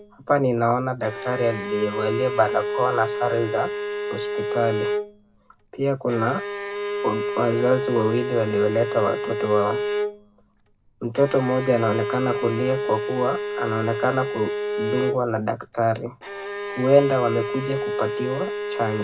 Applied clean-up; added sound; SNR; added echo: none; Bowed string instrument; 4 dB; reverberation time 0.2 s.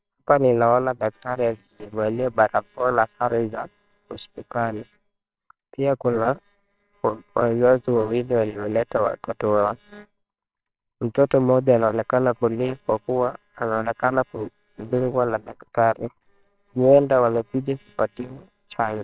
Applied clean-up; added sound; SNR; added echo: neural separator model SepFormer WHAMR!.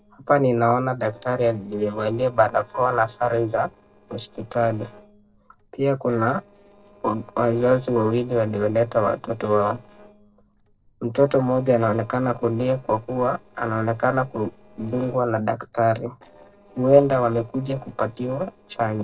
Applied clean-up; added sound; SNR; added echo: neural separator model SepFormer DNS4.